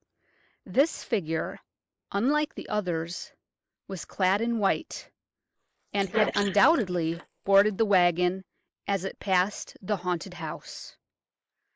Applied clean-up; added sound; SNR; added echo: neural mask model Resemble Enhance denoiser.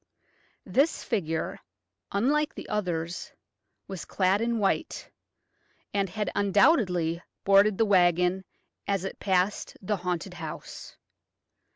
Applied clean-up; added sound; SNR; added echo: none; none; none; none.